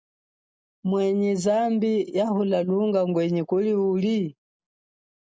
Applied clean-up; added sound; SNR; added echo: none; none; none; none.